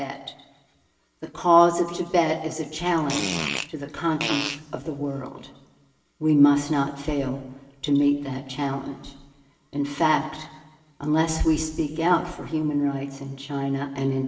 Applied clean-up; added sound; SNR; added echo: none; Fart; 6 dB; reverberation time 1.2 s.